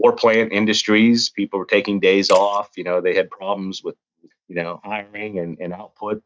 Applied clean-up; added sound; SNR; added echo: neural mask model DeepFilterNet 3.